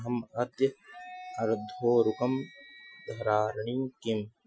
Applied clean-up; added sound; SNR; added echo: classical method Wiener filter.